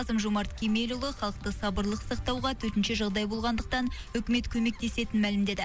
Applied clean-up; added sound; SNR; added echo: none; Bird; 15 dB; none.